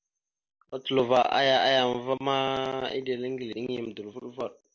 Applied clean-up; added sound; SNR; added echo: none; none; none; none.